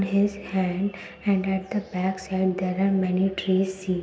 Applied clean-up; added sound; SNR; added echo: none; none; none; none.